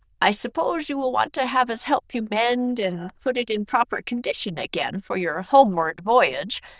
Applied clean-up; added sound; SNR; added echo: neural diffusion model UNIVERSE++.